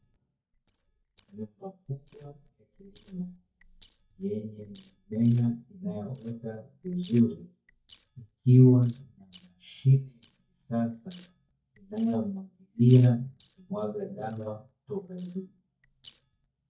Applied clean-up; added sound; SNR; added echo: neural mask model DeepFilterNet 3.